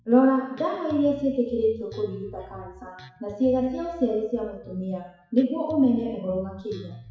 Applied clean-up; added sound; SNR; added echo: classical method WPE with log-MMSE.